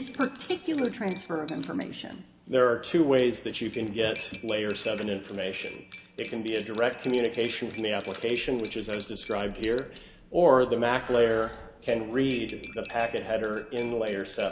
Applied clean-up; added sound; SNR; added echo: none; Cutlery, silverware; 16 dB; reverberation time 0.9 s.